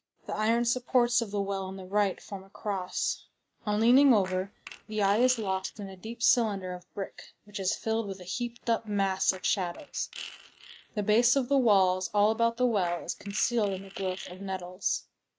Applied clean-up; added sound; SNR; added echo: neural mask model RNNoise.